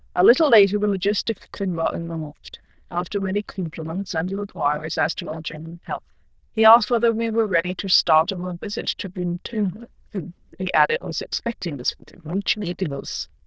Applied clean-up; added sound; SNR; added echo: neural diffusion model UNIVERSE++.